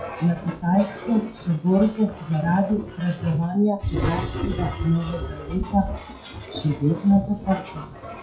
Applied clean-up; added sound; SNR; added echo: classical method WPE with log-MMSE.